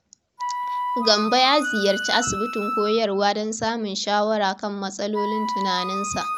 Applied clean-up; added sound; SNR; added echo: none; Wind instrument, woodwind instrument; 6 dB; none.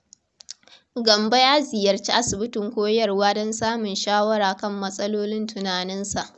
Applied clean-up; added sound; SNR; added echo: none; none; none; none.